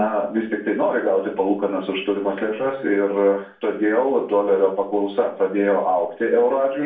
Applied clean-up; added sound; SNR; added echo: none; none; none; reverberation time 0.4 s.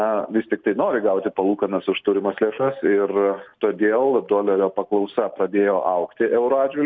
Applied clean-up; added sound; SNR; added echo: none; none; none; none.